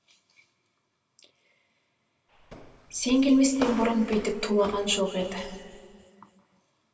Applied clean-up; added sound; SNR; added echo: none; Walk, footsteps; 12 dB; reverberation time 2.6 s.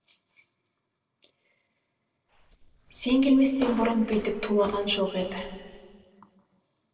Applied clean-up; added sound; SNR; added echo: neural separator model SepFormer DNS4.